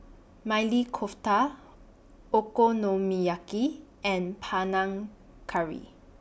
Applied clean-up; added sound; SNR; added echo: none; none; none; none.